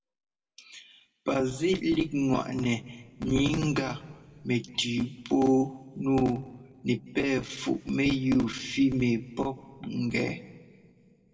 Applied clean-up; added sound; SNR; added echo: none; none; none; reverberation time 1.2 s.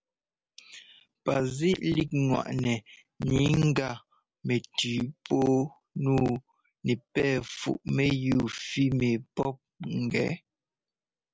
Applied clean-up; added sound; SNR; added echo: none; none; none; none.